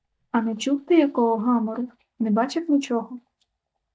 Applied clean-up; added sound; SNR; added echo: neural mask model DeepFilterNet 3.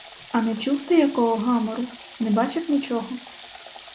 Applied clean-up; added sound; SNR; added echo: none; Water tap, faucet / Water; 13 dB; none.